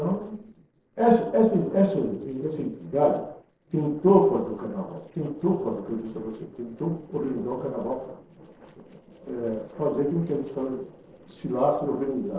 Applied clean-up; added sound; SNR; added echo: neural separator model SepFormer DNS4.